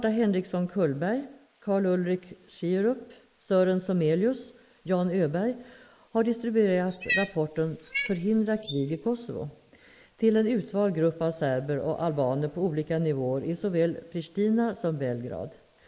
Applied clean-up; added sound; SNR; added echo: neural mask model Resemble Enhance denoiser.